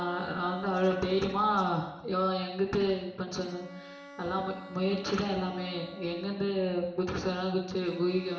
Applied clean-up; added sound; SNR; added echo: none; Bowed string instrument; 18 dB; reverberation time 0.9 s.